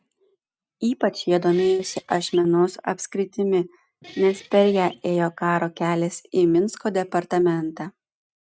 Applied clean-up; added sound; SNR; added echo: neural mask model RNNoise.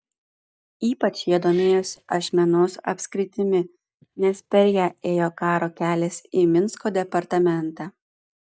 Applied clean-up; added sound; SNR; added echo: neural mask model DeepFilterNet 3.